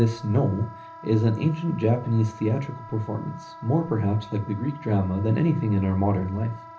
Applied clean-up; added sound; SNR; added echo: none; Wind instrument, woodwind instrument; 18 dB; reverberation time 0.3 s.